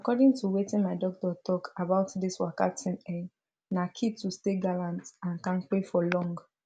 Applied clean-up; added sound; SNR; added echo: none; none; none; none.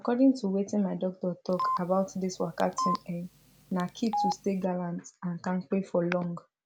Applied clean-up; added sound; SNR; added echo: none; Telephone; 5 dB; none.